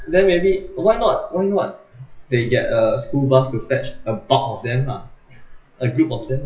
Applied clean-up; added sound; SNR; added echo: classical method WPE with log-MMSE.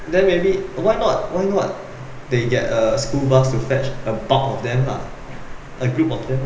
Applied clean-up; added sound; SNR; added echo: none; Water; 11 dB; reverberation time 1.4 s.